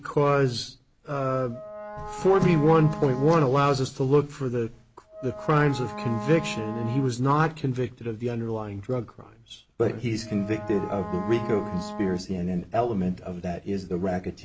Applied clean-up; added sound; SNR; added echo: none; Wind instrument, woodwind instrument; 12 dB; none.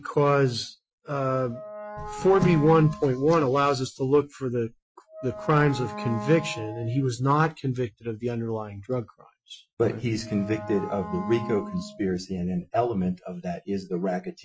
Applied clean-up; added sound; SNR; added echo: classical method Wiener filter.